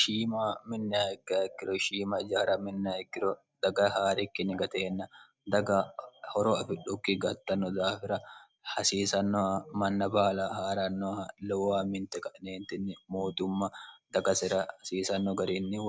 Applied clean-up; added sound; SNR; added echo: none; none; none; none.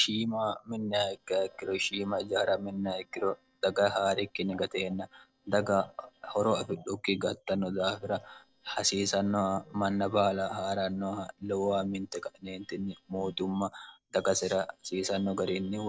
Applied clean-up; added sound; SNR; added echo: neural separator model SepFormer DNS4.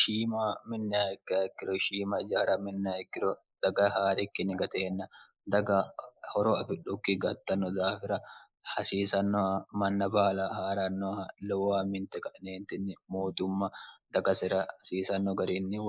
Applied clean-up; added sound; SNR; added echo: neural mask model Resemble Enhance denoiser.